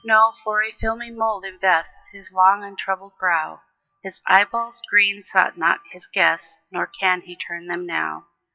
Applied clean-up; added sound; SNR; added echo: classical method WPE with log-MMSE.